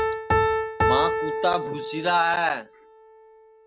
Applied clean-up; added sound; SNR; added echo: none; Piano; -1 dB; none.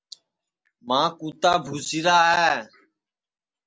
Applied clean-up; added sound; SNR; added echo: none; none; none; none.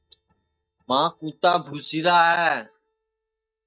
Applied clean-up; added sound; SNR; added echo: neural mask model DeepFilterNet 3.